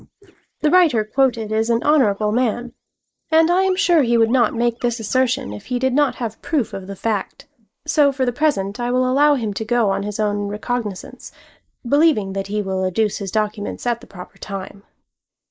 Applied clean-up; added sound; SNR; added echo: neural mask model Resemble Enhance denoiser.